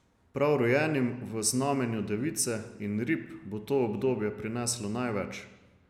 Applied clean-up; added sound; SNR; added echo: none; none; none; none.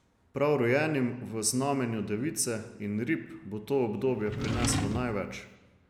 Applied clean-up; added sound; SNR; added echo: none; Drawer open or close; 2 dB; none.